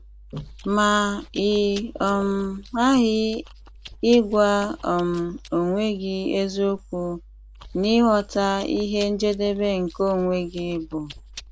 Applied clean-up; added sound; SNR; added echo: none; Chewing, mastication; 20 dB; none.